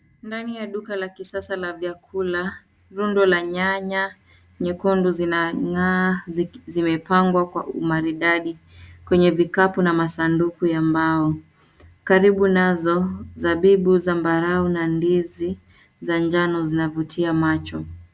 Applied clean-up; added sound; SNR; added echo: none; none; none; none.